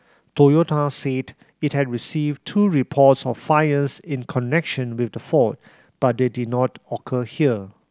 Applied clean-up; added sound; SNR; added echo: none; none; none; none.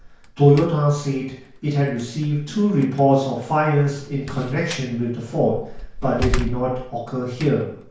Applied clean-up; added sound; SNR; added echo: none; Slam; 11 dB; reverberation time 0.5 s.